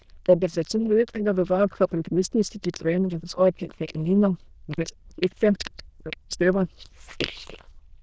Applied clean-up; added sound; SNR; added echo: neural diffusion model UNIVERSE++.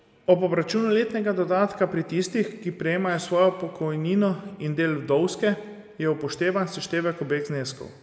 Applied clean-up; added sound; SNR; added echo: none; none; none; none.